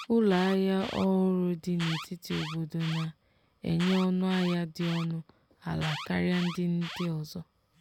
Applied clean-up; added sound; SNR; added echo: none; Alarm; 14 dB; none.